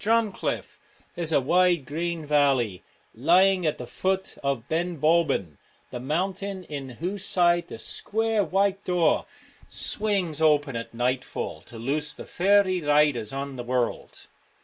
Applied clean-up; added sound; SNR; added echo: none; none; none; none.